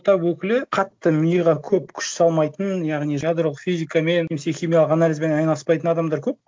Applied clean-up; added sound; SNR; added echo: none; none; none; none.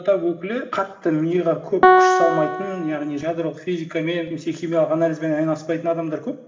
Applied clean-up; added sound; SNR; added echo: none; Piano; -2 dB; reverberation time 1.0 s.